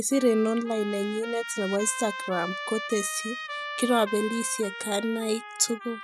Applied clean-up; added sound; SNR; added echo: classical method spectral subtraction.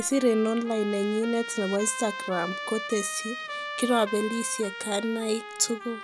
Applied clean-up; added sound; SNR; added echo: none; Trumpet; 9 dB; none.